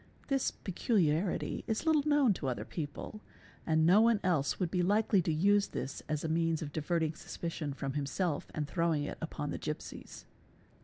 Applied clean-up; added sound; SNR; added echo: none; none; none; none.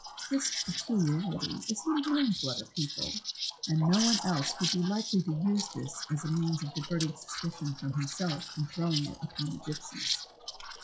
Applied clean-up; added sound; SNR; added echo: classical method WPE with log-MMSE.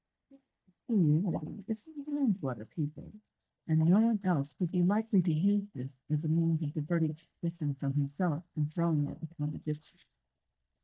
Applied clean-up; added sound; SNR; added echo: neural mask model DeepFilterNet 3.